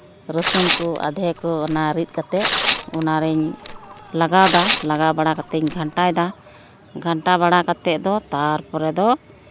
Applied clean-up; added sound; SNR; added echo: none; Tearing; 6 dB; none.